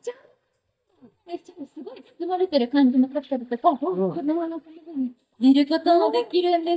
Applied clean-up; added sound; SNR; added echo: neural mask model DeepFilterNet 3.